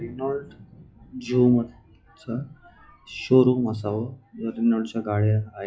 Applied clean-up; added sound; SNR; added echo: classical method log-MMSE.